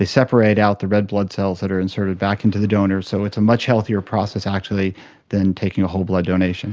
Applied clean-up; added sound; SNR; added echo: none; none; none; none.